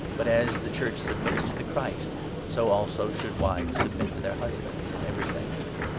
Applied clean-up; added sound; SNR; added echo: none; Subway, metro, underground; 0 dB; none.